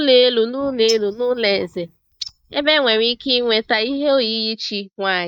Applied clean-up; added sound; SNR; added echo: neural mask model DeepFilterNet 3.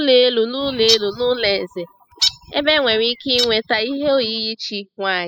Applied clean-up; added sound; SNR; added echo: classical method spectral subtraction.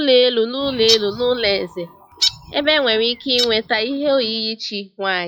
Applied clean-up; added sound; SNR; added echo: classical method log-MMSE.